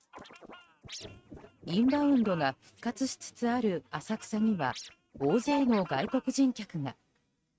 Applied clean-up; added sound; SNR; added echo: neural mask model RNNoise.